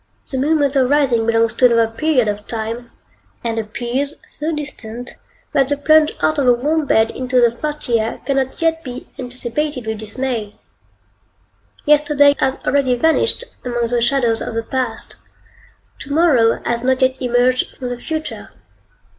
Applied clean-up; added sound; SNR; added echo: none; none; none; none.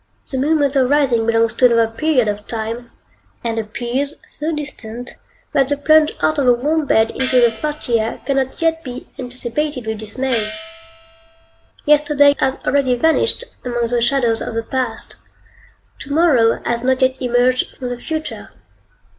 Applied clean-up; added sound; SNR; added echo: none; Gong; 12 dB; none.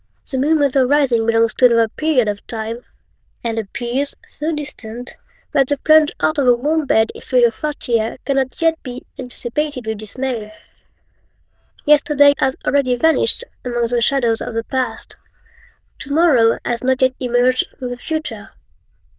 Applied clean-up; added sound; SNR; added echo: neural diffusion model UNIVERSE++.